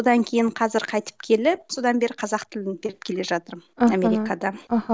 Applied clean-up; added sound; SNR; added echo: none; none; none; none.